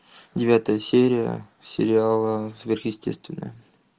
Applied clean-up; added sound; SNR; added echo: none; none; none; none.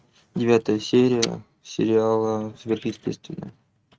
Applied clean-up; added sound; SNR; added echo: neural mask model RNNoise.